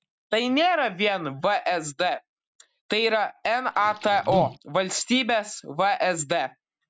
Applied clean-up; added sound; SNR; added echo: none; Liquid; 8 dB; none.